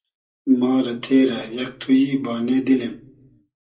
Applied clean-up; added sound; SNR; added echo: none; none; none; reverberation time 0.2 s.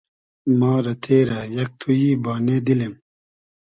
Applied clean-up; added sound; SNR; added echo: none; none; none; none.